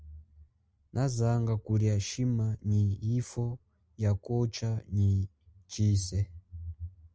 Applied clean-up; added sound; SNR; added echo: none; none; none; none.